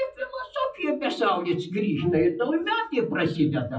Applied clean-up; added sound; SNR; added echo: classical method WPE with log-MMSE.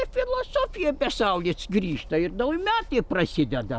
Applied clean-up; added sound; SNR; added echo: none; none; none; none.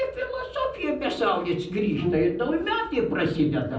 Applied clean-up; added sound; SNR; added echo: none; Bowed string instrument; 8 dB; reverberation time 0.6 s.